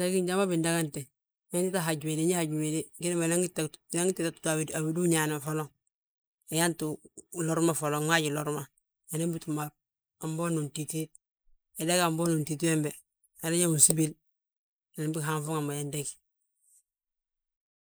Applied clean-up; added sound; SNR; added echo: neural mask model Resemble Enhance denoiser.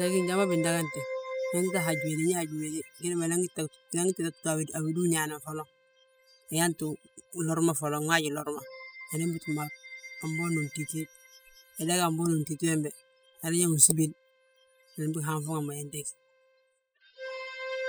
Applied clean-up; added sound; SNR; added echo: classical method spectral subtraction.